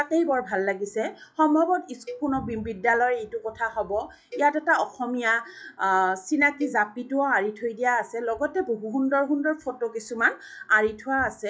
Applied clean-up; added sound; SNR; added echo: classical method log-MMSE.